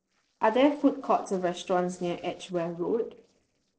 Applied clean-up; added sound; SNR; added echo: neural separator model SepFormer DNS4.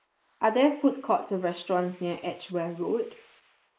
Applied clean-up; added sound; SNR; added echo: neural mask model Resemble Enhance denoiser.